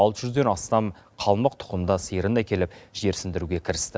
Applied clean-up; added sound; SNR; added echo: none; none; none; none.